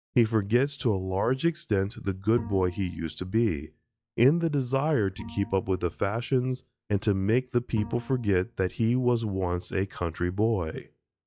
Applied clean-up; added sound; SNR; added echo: classical method log-MMSE.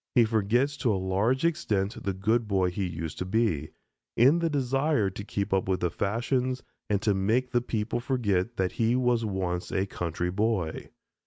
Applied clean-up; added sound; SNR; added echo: none; none; none; none.